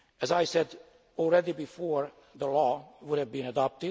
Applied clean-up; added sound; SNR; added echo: none; none; none; none.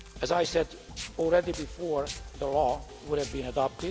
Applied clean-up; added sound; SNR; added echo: none; Walk, footsteps + Drum kit; 12 dB; none.